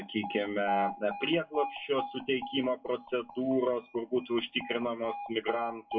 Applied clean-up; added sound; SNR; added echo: classical method WPE with log-MMSE.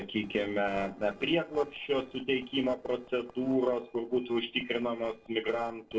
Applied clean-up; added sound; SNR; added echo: neural separator model SepFormer DNS4.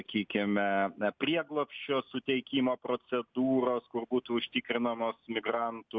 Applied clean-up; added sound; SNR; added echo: none; none; none; none.